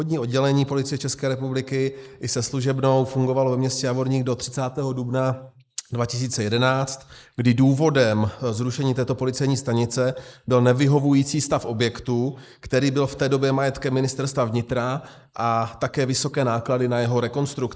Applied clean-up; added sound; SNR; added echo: neural mask model Resemble Enhance denoiser.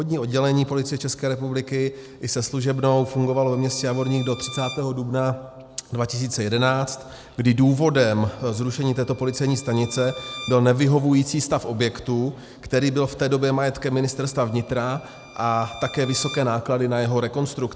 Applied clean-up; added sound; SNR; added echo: none; Bowed string instrument; 19 dB; none.